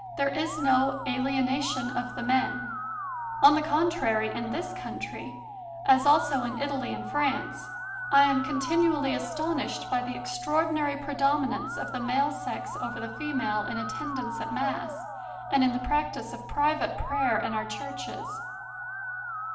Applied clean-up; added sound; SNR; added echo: none; Musical instrument; 8 dB; reverberation time 0.7 s.